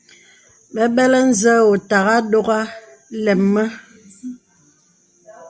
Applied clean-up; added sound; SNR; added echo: none; none; none; none.